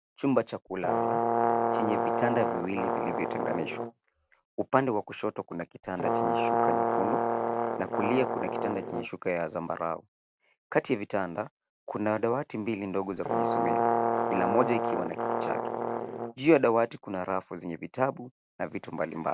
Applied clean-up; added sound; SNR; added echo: none; Brass instrument; -2 dB; none.